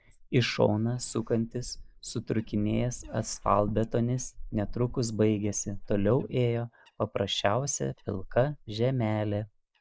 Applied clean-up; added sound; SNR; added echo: neural mask model Resemble Enhance denoiser.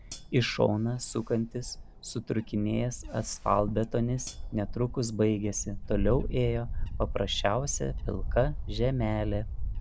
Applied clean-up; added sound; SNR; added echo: none; Hi-hat + Wind / Bird; 5 dB; none.